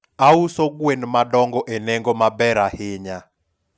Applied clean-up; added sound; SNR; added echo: none; none; none; none.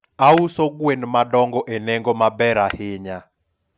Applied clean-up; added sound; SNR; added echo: none; Shatter; 19 dB; none.